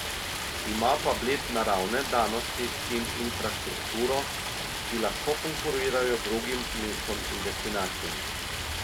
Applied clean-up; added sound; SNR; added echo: none; Stream; 2 dB; none.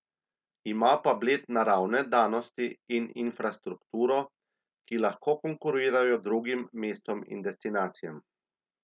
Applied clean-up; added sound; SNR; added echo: none; none; none; none.